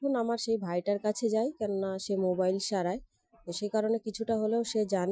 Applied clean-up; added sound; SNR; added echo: classical method Wiener filter.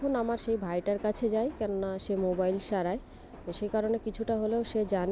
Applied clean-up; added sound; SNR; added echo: none; Subway, metro, underground; 17 dB; none.